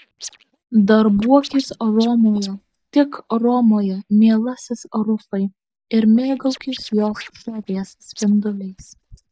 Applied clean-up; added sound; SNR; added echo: neural mask model DeepFilterNet 3.